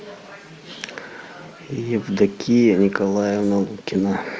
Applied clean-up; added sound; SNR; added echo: none; none; none; none.